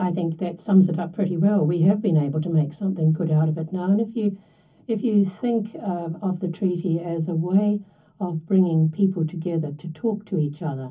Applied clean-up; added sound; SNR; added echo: none; none; none; reverberation time 0.3 s.